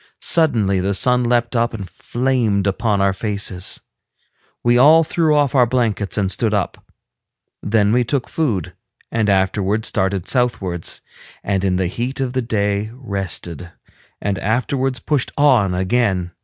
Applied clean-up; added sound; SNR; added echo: none; none; none; none.